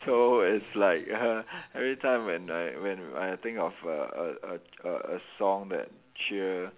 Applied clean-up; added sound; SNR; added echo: none; none; none; none.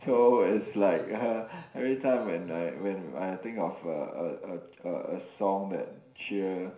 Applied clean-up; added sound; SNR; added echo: none; none; none; reverberation time 0.5 s.